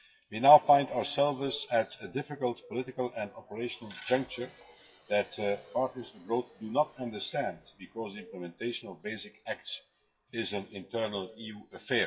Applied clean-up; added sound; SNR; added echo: classical method WPE with log-MMSE.